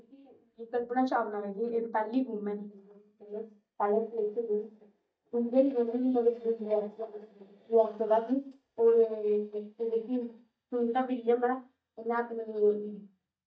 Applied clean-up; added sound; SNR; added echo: neural mask model DeepFilterNet 3.